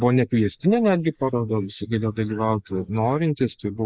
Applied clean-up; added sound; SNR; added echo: neural mask model Resemble Enhance denoiser.